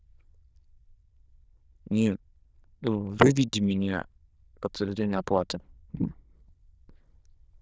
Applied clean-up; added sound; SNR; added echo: neural diffusion model UNIVERSE++.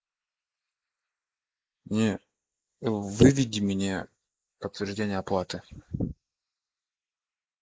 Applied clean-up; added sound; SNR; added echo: neural mask model Resemble Enhance denoiser.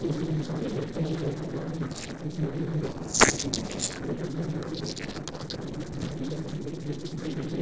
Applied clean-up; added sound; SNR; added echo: neural separator model SepFormer DNS4.